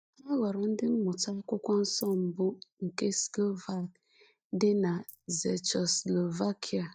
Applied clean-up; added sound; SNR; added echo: neural mask model DeepFilterNet 3.